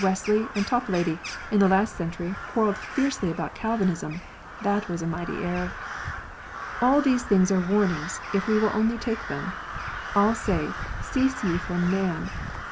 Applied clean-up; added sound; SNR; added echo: none; Crow; 9 dB; none.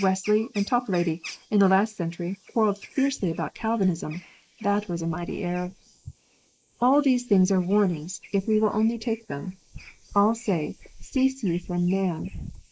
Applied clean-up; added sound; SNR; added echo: neural mask model Resemble Enhance denoiser.